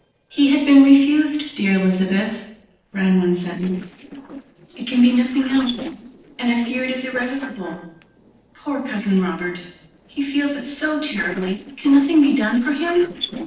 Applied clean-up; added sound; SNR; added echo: neural separator model SepFormer DNS4.